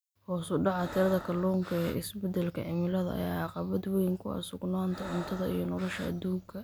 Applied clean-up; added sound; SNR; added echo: none; Breathing; 14 dB; none.